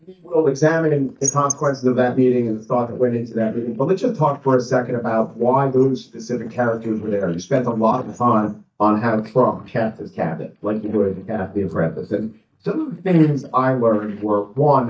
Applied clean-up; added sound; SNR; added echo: neural mask model DeepFilterNet 3.